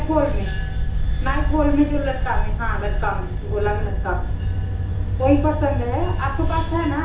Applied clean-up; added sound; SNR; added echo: none; Bell / Train; -2 dB; reverberation time 0.6 s.